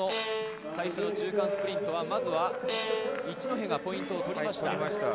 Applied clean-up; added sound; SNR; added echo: none; Bowed string instrument; 8 dB; none.